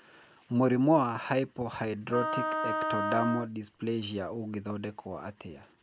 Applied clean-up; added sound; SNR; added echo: none; Wind instrument, woodwind instrument; 2 dB; none.